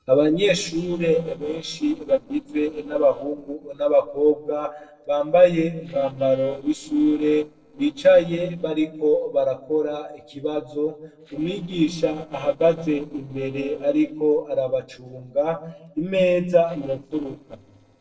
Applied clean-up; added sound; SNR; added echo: neural separator model SepFormer DNS4.